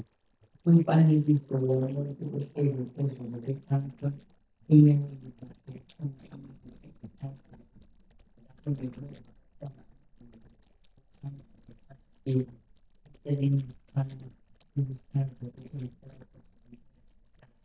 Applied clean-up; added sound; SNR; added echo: neural mask model DeepFilterNet 3.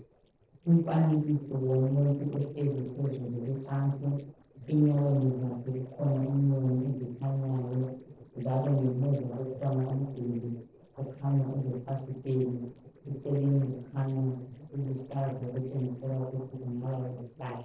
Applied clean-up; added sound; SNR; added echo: neural separator model SepFormer DNS4.